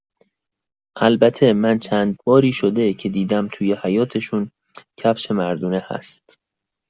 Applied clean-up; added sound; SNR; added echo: none; none; none; none.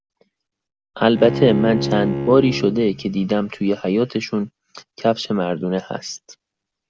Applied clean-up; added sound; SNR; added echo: none; Bowed string instrument; 6 dB; none.